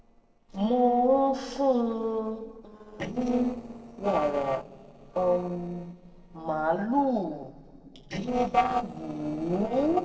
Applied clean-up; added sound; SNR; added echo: neural separator model SepFormer DNS4.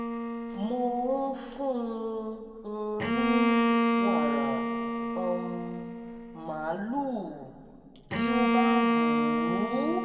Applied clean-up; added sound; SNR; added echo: none; Bowed string instrument; -4 dB; reverberation time 1.8 s.